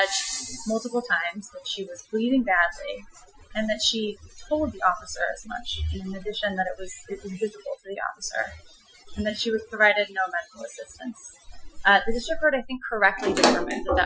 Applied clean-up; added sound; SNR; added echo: classical method Wiener filter.